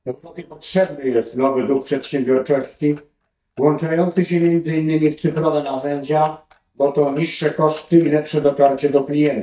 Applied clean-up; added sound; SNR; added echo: neural mask model DeepFilterNet 3.